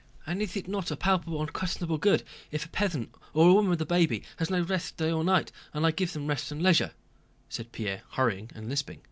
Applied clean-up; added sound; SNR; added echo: none; none; none; none.